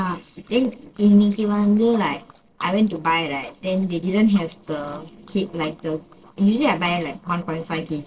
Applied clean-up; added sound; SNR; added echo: neural separator model SepFormer DNS4.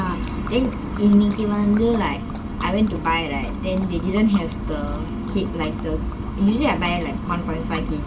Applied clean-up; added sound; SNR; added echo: none; Liquid; 20 dB; reverberation time 0.2 s.